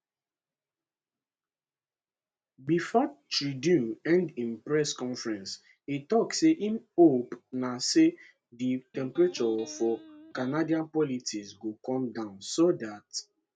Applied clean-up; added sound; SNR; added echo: none; Electric guitar; 19 dB; none.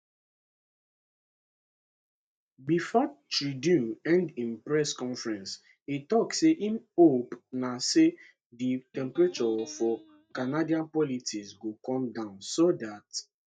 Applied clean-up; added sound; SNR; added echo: neural mask model DeepFilterNet 3.